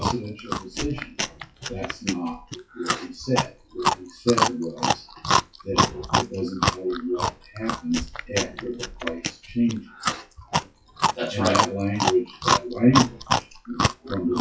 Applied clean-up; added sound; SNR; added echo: classical method WPE with log-MMSE.